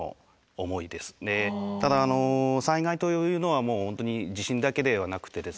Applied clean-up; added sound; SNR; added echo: none; none; none; none.